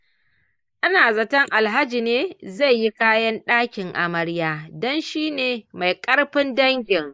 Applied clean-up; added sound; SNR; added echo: neural mask model Resemble Enhance denoiser.